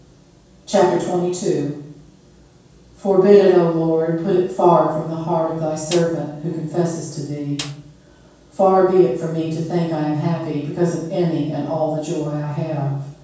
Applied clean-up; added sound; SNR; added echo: none; Snare drum; 17 dB; reverberation time 0.7 s.